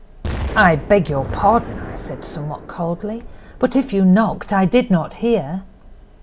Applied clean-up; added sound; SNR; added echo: none; Explosion; 13 dB; none.